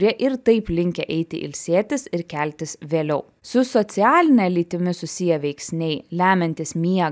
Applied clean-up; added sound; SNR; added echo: none; none; none; none.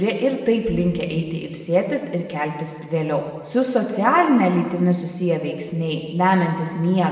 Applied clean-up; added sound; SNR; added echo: none; none; none; reverberation time 1.5 s.